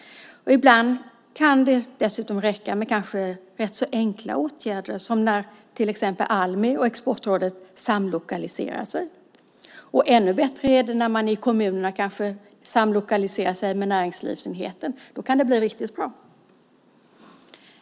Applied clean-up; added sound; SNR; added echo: none; none; none; none.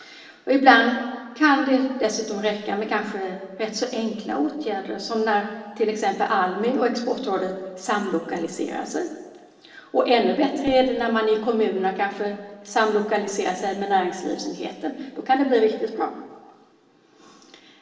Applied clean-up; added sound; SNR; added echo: none; none; none; reverberation time 1.3 s.